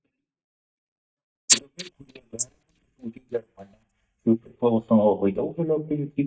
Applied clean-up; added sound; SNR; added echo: neural mask model DeepFilterNet 3.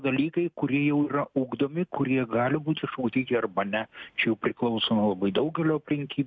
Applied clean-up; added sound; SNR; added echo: none; none; none; none.